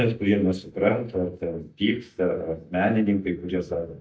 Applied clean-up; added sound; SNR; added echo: neural mask model DeepFilterNet 3.